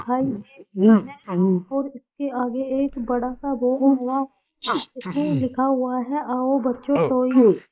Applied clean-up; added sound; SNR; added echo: neural mask model Resemble Enhance denoiser.